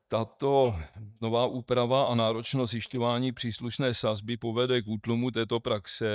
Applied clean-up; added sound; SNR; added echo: neural mask model DeepFilterNet 3.